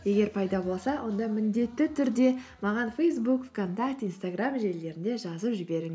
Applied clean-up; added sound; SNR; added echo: none; none; none; none.